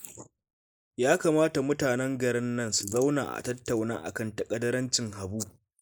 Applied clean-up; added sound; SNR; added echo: neural mask model Resemble Enhance denoiser.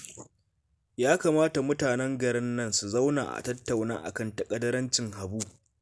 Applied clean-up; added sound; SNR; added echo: none; none; none; none.